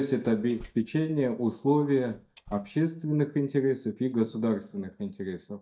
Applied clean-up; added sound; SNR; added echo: neural mask model DeepFilterNet 3.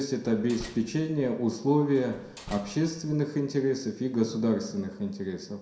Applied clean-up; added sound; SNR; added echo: none; Slam; 18 dB; reverberation time 0.7 s.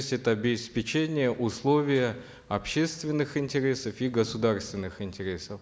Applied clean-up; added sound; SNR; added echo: none; none; none; none.